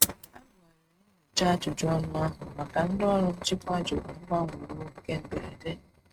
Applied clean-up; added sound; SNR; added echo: neural mask model RNNoise.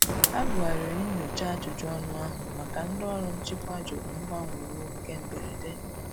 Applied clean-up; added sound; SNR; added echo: none; Fire; -3 dB; none.